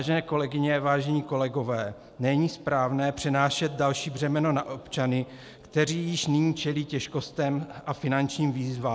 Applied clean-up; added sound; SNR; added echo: none; none; none; none.